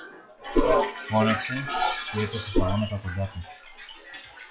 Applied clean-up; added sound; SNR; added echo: classical method log-MMSE.